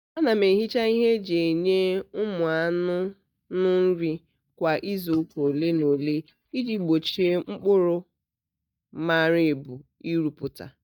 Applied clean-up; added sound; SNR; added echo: neural mask model DeepFilterNet 3.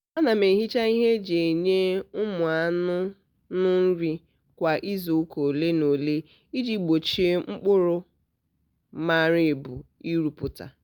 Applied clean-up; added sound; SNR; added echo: none; none; none; none.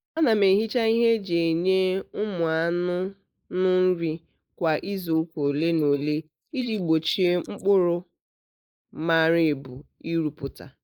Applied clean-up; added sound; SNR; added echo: neural mask model Resemble Enhance denoiser.